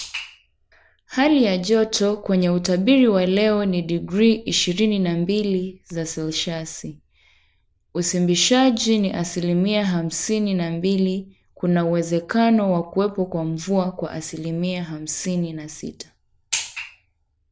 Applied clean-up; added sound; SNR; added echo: none; none; none; none.